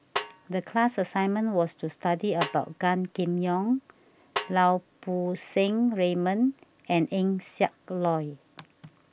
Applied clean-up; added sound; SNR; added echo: none; Snare drum; 11 dB; none.